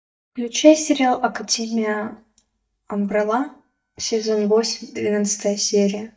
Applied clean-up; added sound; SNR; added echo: neural mask model DeepFilterNet 3.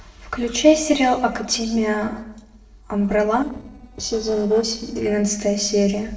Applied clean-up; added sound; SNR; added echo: neural separator model SepFormer DNS4.